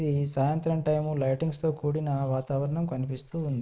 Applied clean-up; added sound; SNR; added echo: neural mask model Resemble Enhance denoiser.